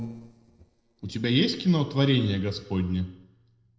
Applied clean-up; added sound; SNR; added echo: neural separator model SepFormer DNS4.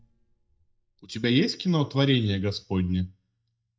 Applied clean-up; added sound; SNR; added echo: neural mask model DeepFilterNet 3.